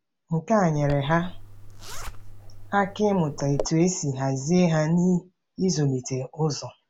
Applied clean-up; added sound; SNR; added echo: none; Zipper (clothing); 10 dB; none.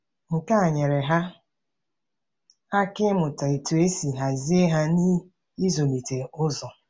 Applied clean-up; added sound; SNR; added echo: none; none; none; none.